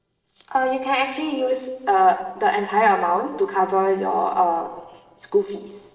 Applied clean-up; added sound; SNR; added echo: neural separator model SepFormer DNS4.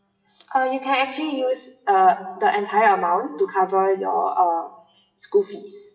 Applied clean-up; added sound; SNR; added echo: classical method WPE with log-MMSE.